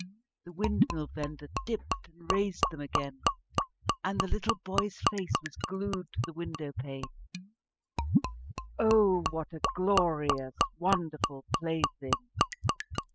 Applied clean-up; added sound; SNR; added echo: classical method spectral subtraction.